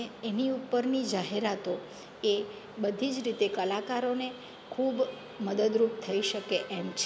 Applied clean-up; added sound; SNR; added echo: none; none; none; none.